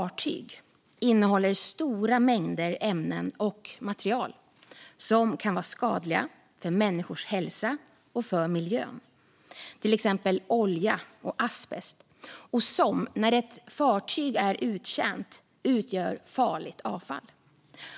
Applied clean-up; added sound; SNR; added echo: none; none; none; none.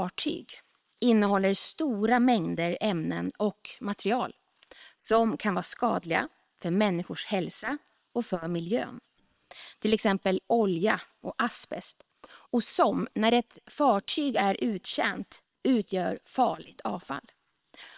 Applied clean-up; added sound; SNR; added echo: neural separator model SepFormer WHAM!.